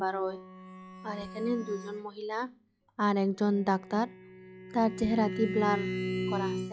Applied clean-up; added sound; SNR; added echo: classical method log-MMSE.